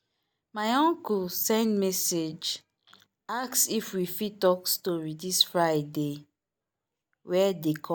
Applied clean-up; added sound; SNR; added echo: none; none; none; none.